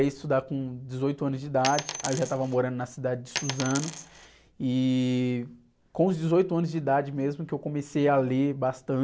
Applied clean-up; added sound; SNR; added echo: none; Coin (dropping); 9 dB; none.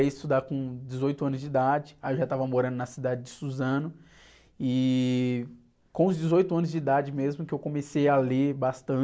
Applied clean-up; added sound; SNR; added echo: none; none; none; none.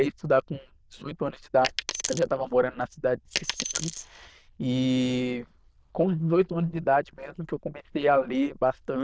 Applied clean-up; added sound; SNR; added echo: neural diffusion model UNIVERSE++.